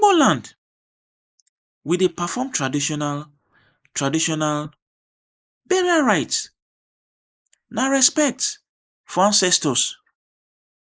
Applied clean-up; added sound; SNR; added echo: neural mask model Resemble Enhance denoiser.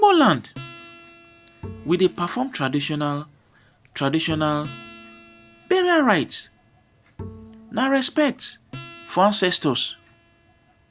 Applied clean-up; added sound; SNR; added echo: none; Acoustic guitar + Bowed string instrument; 20 dB; none.